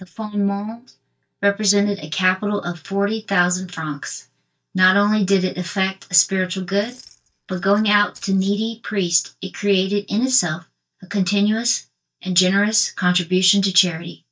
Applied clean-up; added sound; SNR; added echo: neural mask model DeepFilterNet 3.